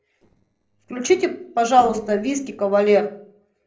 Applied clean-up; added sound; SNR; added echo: neural separator model SepFormer DNS4.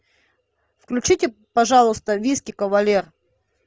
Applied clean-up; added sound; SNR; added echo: none; none; none; none.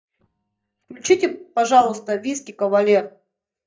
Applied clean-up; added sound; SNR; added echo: neural mask model DeepFilterNet 3.